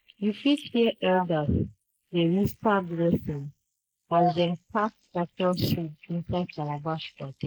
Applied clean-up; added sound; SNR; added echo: neural mask model Resemble Enhance denoiser.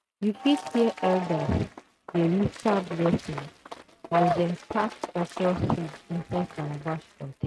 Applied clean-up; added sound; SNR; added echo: neural mask model RNNoise.